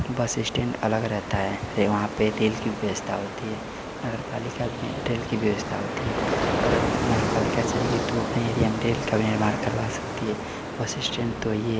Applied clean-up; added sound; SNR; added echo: none; Ocean; 2 dB; none.